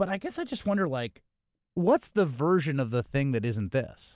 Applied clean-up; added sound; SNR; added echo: none; none; none; none.